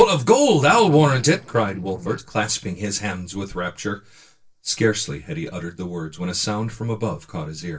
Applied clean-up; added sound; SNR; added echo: neural separator model SepFormer DNS4.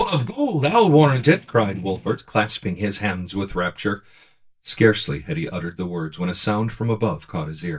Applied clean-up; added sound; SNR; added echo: neural mask model DeepFilterNet 3.